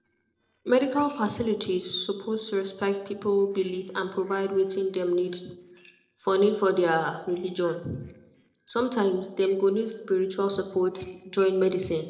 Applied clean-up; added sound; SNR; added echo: neural separator model SepFormer DNS4.